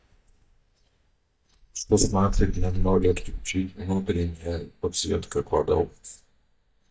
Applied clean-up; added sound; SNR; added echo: neural mask model DeepFilterNet 3.